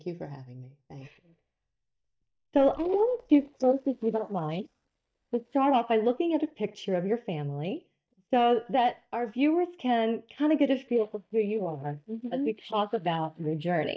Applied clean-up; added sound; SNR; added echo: neural mask model DeepFilterNet 3.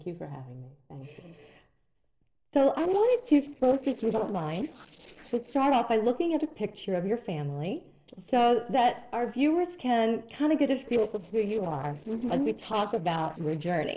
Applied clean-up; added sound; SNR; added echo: neural separator model SepFormer DNS4.